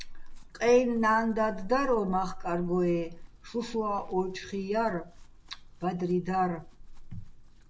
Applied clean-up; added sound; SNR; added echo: none; Chewing, mastication / Livestock, farm animals, working animals; 12 dB; none.